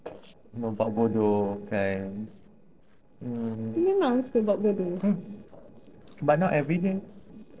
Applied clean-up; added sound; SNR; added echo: neural separator model SepFormer DNS4.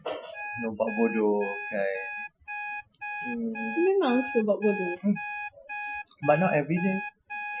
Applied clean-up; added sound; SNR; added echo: classical method Wiener filter.